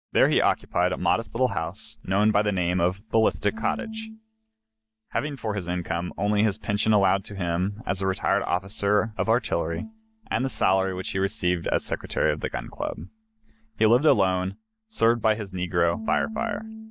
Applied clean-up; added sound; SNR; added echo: neural mask model DeepFilterNet 3.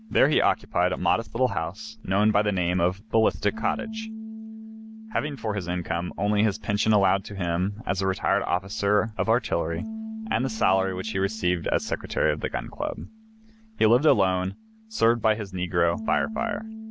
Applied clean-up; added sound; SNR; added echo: none; Bass guitar; 15 dB; none.